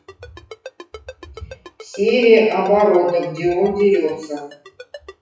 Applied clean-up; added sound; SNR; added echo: classical method WPE with log-MMSE.